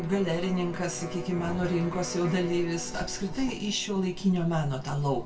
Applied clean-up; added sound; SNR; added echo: none; Electric guitar; 13 dB; reverberation time 0.2 s.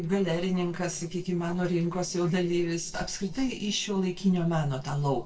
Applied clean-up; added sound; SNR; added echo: neural separator model SepFormer DNS4.